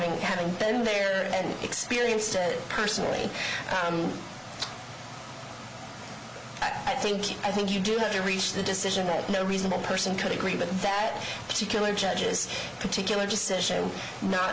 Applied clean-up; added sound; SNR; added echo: none; none; none; none.